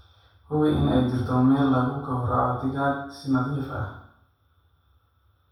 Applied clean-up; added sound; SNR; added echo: none; none; none; reverberation time 0.7 s.